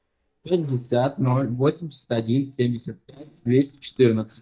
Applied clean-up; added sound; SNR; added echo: neural mask model DeepFilterNet 3.